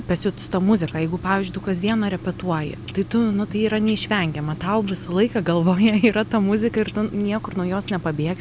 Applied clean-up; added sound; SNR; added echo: none; Clock; 13 dB; none.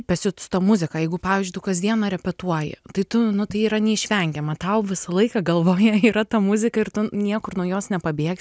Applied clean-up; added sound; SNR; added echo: none; none; none; none.